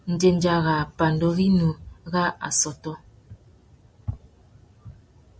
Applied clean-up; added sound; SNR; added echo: none; none; none; none.